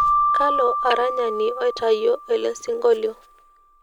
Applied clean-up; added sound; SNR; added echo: none; Keyboard (musical); 2 dB; none.